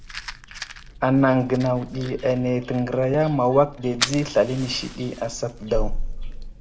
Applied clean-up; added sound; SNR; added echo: none; Fire; 8 dB; reverberation time 0.5 s.